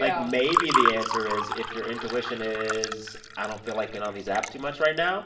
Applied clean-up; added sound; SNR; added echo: none; Fill (with liquid) / Water; 2 dB; reverberation time 0.7 s.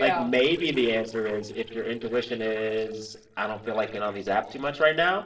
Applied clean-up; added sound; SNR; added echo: neural separator model SepFormer DNS4.